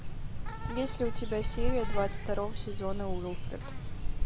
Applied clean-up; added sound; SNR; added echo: none; Insect; -4 dB; none.